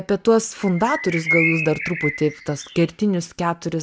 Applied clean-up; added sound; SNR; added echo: none; Bird; 6 dB; none.